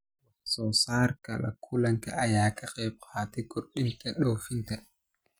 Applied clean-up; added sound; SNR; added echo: none; none; none; none.